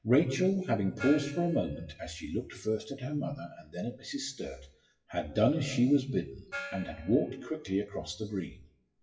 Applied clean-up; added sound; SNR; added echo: classical method WPE with log-MMSE.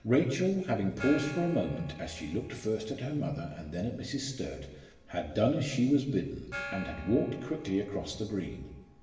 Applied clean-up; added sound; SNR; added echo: none; Gong; 17 dB; reverberation time 1.1 s.